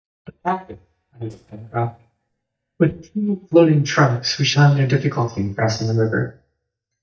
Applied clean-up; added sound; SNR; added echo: neural mask model DeepFilterNet 3.